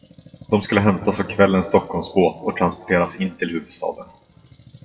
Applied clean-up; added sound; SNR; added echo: classical method WPE with log-MMSE.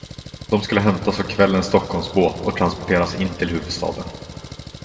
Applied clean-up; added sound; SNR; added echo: none; Engine; 15 dB; reverberation time 1.6 s.